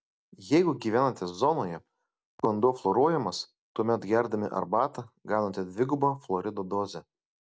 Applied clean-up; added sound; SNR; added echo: none; none; none; none.